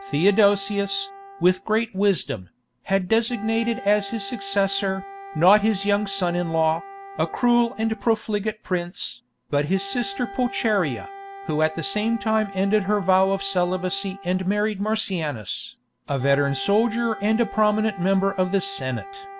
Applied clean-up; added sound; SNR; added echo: none; Wind instrument, woodwind instrument; 16 dB; none.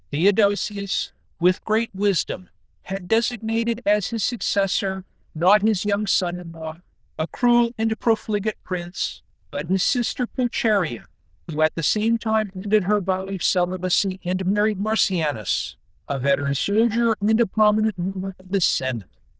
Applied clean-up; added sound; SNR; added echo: neural diffusion model UNIVERSE++.